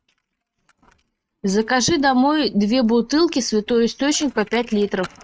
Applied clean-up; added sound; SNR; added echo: neural mask model RNNoise.